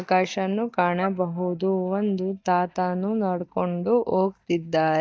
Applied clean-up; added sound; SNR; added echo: neural mask model DeepFilterNet 3.